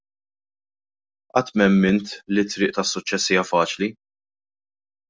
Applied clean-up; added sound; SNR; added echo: none; none; none; none.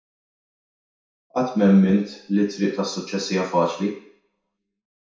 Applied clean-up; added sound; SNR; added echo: none; none; none; reverberation time 0.6 s.